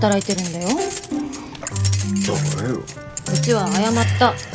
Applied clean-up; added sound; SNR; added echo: none; Keys jangling; 11 dB; none.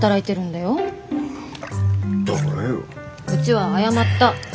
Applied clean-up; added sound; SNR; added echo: none; none; none; none.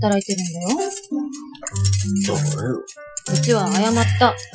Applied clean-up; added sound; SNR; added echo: classical method Wiener filter.